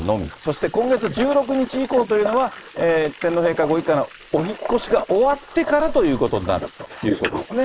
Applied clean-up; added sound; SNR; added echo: neural mask model Resemble Enhance denoiser.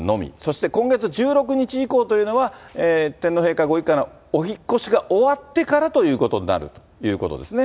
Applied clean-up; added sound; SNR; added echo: none; none; none; none.